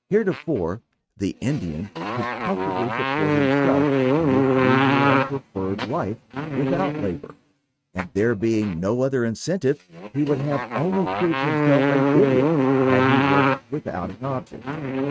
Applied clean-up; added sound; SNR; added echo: neural mask model RNNoise.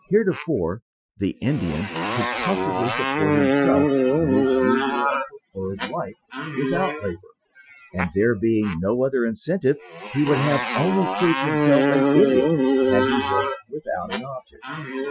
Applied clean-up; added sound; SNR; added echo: classical method Wiener filter.